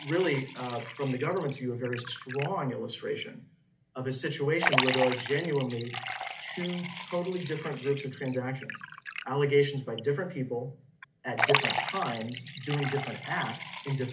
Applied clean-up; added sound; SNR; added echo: none; Liquid; 4 dB; reverberation time 0.3 s.